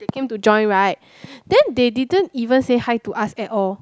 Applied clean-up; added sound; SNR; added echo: none; none; none; none.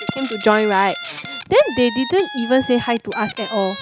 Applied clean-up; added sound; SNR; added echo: none; Guitar; 11 dB; none.